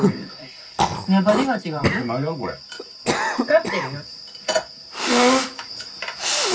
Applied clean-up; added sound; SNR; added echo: none; Cough; -1 dB; reverberation time 0.4 s.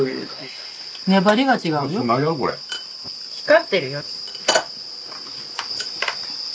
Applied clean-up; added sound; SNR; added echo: none; none; none; none.